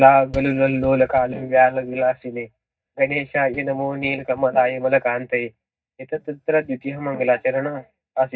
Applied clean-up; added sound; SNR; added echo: neural mask model DeepFilterNet 3.